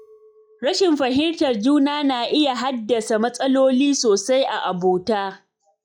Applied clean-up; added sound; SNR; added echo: classical method log-MMSE.